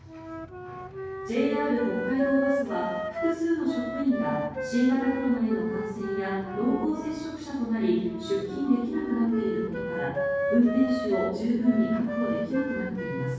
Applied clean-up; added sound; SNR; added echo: none; Wind instrument, woodwind instrument; 6 dB; reverberation time 1.3 s.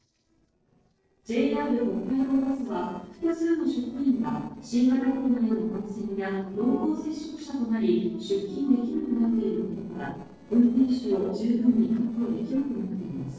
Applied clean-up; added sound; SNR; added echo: neural separator model SepFormer DNS4.